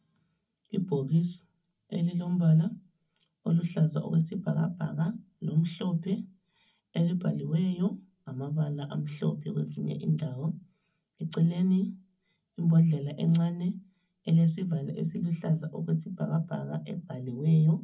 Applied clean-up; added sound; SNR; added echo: none; none; none; reverberation time 0.4 s.